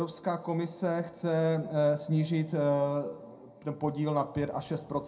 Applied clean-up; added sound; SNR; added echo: none; none; none; reverberation time 0.2 s.